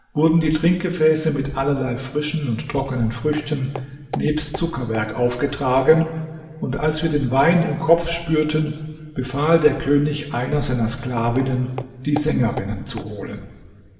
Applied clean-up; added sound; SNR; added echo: none; Walk, footsteps; 16 dB; reverberation time 2.3 s.